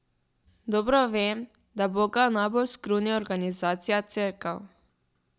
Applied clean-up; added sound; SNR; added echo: none; none; none; none.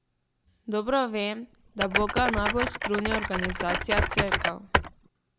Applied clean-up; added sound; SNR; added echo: none; Typing; -2 dB; none.